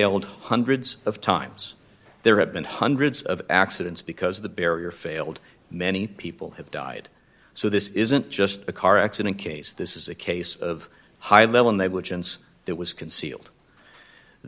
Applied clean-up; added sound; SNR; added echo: none; none; none; none.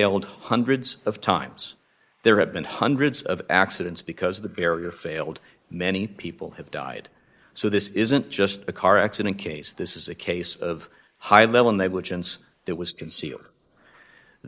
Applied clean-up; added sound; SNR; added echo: neural mask model Resemble Enhance denoiser.